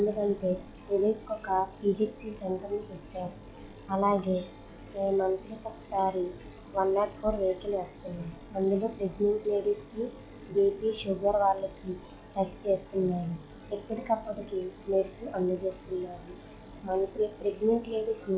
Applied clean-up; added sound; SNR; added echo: classical method log-MMSE.